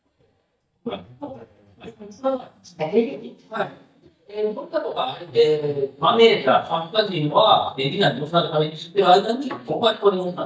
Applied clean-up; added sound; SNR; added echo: neural mask model DeepFilterNet 3.